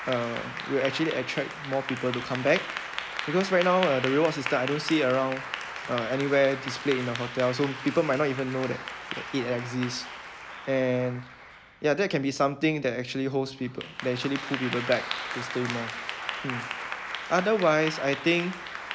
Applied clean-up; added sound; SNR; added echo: none; Applause / Clapping; 8 dB; none.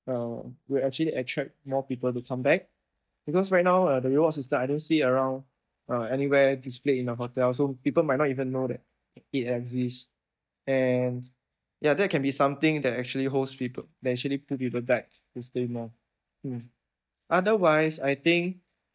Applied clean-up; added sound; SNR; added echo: neural mask model DeepFilterNet 3.